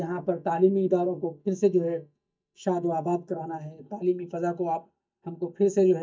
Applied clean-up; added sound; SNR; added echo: neural mask model DeepFilterNet 3.